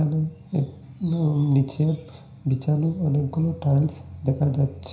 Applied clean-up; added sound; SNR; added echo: none; none; none; reverberation time 0.5 s.